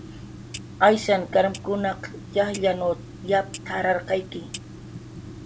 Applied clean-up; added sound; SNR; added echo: none; Clock; 14 dB; none.